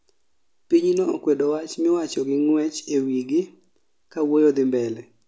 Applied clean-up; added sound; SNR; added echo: none; none; none; none.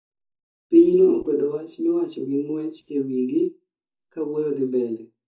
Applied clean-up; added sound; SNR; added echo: neural mask model DeepFilterNet 3.